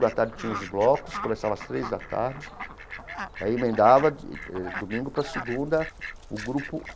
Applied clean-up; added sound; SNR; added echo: none; Fowl; 12 dB; none.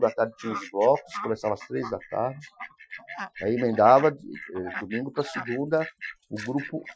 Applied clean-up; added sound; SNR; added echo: classical method Wiener filter.